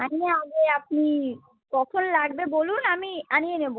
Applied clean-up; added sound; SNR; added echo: none; none; none; none.